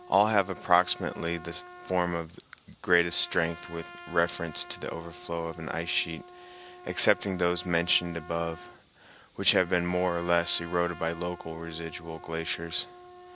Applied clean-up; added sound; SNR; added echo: none; Trumpet; 17 dB; none.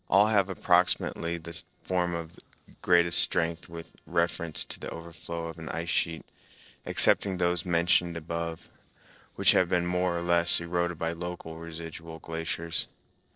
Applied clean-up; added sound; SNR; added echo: neural separator model SepFormer DNS4.